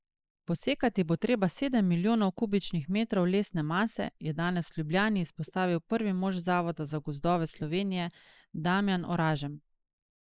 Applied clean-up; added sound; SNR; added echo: neural mask model Resemble Enhance denoiser.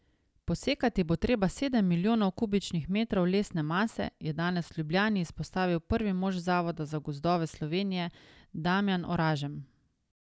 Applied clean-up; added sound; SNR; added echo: none; none; none; none.